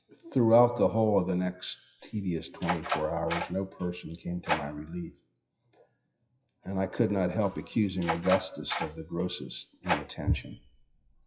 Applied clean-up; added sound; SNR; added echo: classical method WPE with log-MMSE.